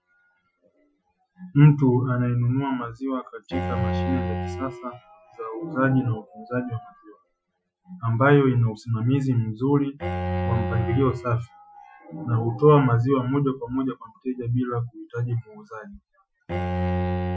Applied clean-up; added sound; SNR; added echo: classical method Wiener filter.